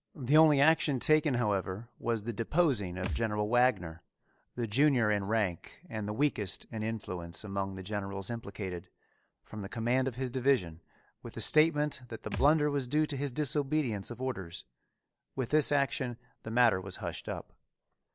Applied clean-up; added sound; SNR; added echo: none; Thump, thud; 10 dB; none.